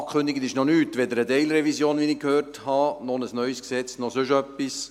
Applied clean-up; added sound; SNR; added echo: none; none; none; none.